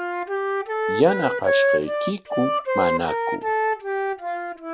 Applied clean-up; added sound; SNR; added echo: none; Wind instrument, woodwind instrument; -3 dB; none.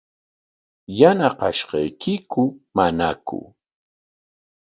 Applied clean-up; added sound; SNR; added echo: none; none; none; none.